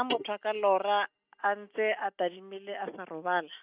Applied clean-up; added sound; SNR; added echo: neural mask model RNNoise.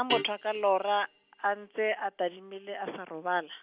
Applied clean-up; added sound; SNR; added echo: none; Guitar; 11 dB; none.